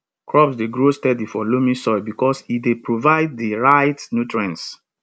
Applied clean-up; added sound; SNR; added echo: none; none; none; none.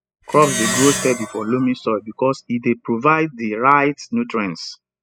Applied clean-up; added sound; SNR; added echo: classical method spectral subtraction.